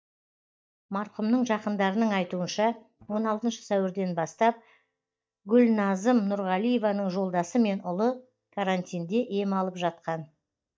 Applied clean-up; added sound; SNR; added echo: neural mask model DeepFilterNet 3.